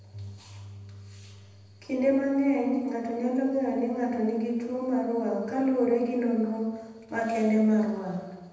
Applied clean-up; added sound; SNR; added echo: none; none; none; reverberation time 1.1 s.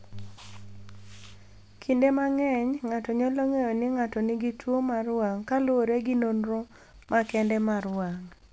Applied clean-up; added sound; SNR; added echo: none; none; none; none.